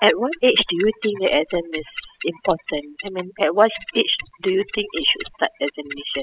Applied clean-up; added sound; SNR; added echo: classical method spectral subtraction.